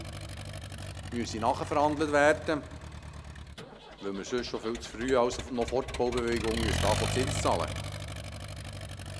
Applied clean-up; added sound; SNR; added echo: none; Accelerating, revving, vroom; 5 dB; none.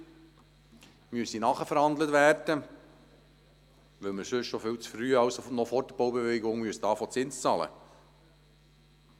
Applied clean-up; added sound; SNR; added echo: none; none; none; none.